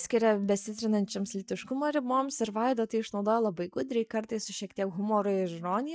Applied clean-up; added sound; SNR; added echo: neural mask model DeepFilterNet 3.